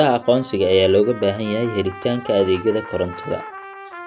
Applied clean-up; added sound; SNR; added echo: none; Trumpet; 16 dB; none.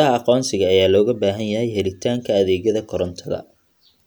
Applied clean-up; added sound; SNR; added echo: none; none; none; none.